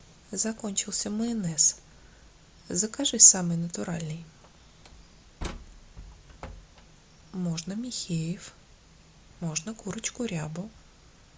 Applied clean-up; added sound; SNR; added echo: none; Slam; 16 dB; none.